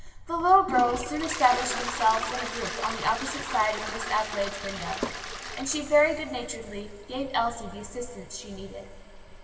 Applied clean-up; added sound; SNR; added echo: none; Toilet flush; 8 dB; reverberation time 2.2 s.